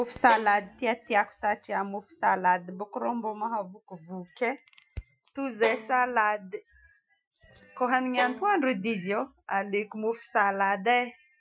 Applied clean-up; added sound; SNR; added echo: classical method Wiener filter.